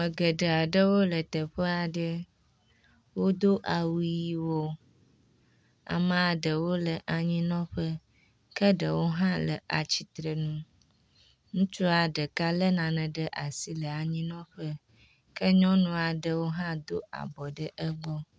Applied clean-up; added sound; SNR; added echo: none; none; none; none.